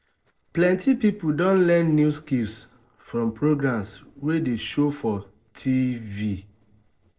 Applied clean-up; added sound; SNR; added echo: neural separator model SepFormer DNS4.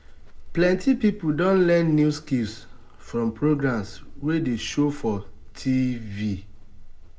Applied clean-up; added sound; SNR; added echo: none; Livestock, farm animals, working animals; 15 dB; reverberation time 0.3 s.